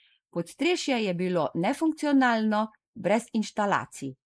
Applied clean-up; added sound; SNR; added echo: neural mask model Resemble Enhance denoiser.